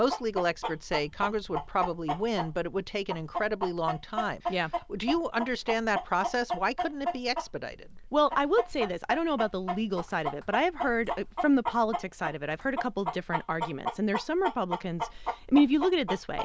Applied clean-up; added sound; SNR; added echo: none; Chicken, rooster; 7 dB; none.